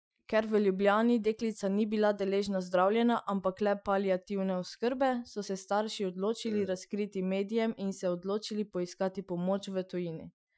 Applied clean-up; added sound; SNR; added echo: classical method Wiener filter.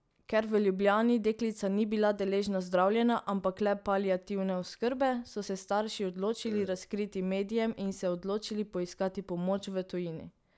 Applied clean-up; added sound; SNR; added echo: none; Burping, eructation; 16 dB; none.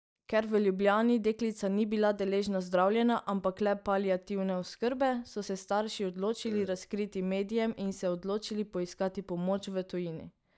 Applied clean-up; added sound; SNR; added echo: neural mask model DeepFilterNet 3.